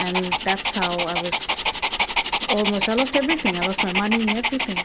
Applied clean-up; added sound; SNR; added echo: none; Dog; -1 dB; none.